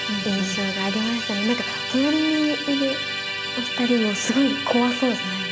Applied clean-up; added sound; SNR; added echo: none; Musical instrument; 4 dB; none.